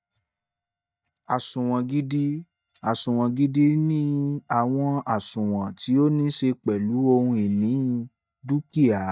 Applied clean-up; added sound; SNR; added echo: neural mask model DeepFilterNet 3.